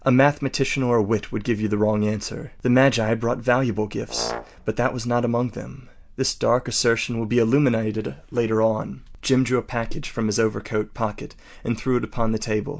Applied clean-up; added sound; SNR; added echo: none; Brass instrument; 12 dB; none.